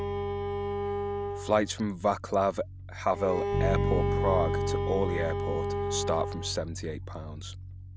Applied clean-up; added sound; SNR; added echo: none; Bass guitar + Bowed string instrument; -1 dB; none.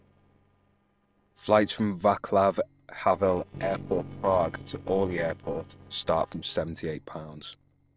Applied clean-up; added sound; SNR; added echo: neural separator model SepFormer DNS4.